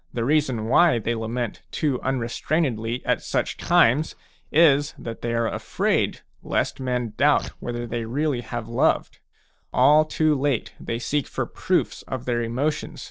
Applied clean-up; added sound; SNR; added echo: neural separator model SepFormer DNS4.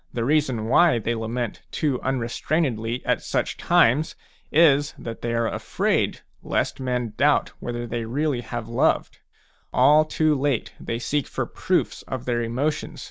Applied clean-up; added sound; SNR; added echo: none; none; none; none.